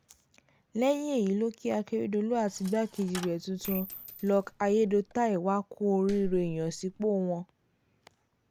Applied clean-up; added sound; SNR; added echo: none; Clapping + Coin (dropping); 14 dB; none.